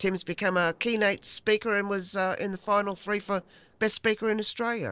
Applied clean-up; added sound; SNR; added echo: neural separator model SepFormer DNS4.